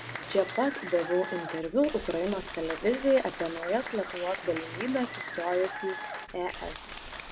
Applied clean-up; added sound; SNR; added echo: none; Applause; 8 dB; none.